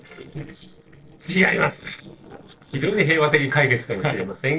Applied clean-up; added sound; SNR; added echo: neural separator model SepFormer DNS4.